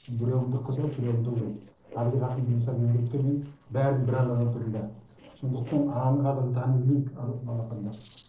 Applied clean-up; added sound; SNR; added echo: neural separator model SepFormer DNS4.